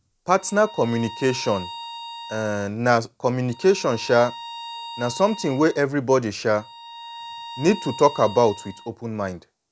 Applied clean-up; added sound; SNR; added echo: none; Bowed string instrument; 15 dB; none.